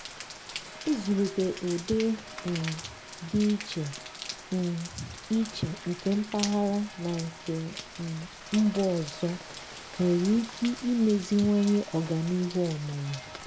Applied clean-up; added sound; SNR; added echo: none; Rain; 13 dB; none.